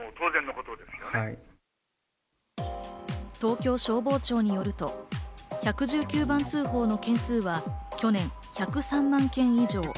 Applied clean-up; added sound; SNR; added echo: none; none; none; none.